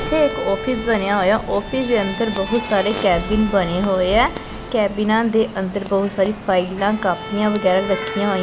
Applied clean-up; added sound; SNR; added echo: none; Thunder / Rain + Bowed string instrument; 11 dB; none.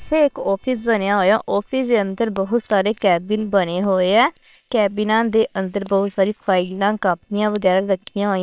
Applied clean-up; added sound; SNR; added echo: neural separator model SepFormer WHAM!.